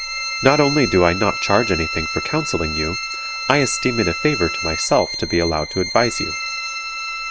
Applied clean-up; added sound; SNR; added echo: none; Bowed string instrument + Bowed string instrument; 5 dB; none.